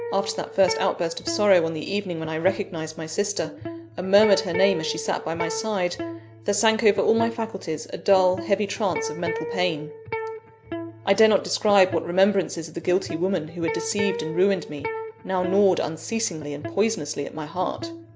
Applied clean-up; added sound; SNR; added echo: none; Electric guitar; 10 dB; none.